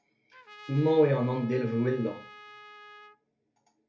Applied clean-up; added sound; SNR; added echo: none; Trumpet; 20 dB; reverberation time 0.3 s.